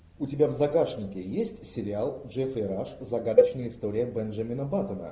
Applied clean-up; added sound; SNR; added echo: none; Cowbell; -2 dB; none.